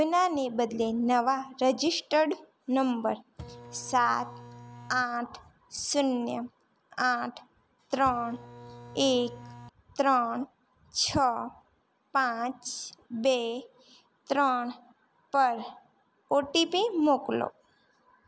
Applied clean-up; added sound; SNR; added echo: none; Printer; 16 dB; none.